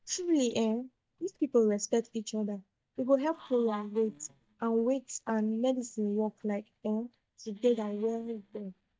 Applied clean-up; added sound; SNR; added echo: neural mask model DeepFilterNet 3.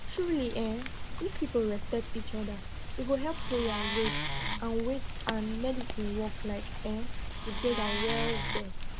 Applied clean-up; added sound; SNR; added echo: none; Rain + Wood; 0 dB; none.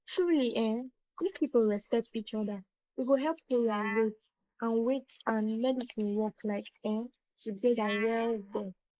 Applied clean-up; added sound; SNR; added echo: neural mask model Resemble Enhance denoiser.